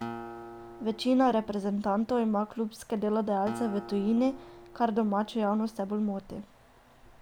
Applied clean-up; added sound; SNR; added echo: none; Acoustic guitar; 16 dB; none.